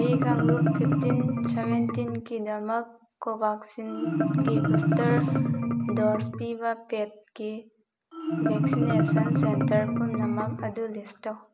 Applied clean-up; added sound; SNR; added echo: none; Marimba, xylophone; -5 dB; none.